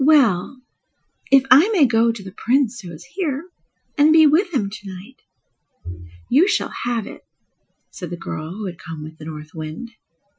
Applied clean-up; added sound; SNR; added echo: classical method Wiener filter.